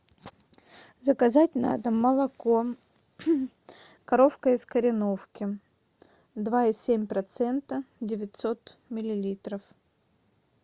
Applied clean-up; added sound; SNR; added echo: none; none; none; none.